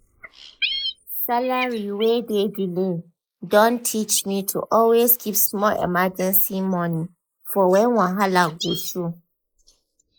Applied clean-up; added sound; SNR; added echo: neural mask model Resemble Enhance denoiser.